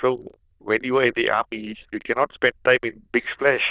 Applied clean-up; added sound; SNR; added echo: neural diffusion model UNIVERSE++.